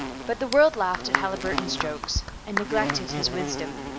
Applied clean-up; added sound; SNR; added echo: none; Clapping + Insect; 4 dB; none.